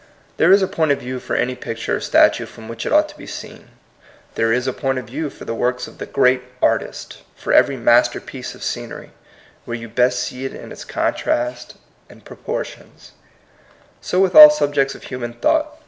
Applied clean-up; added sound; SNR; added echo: none; none; none; none.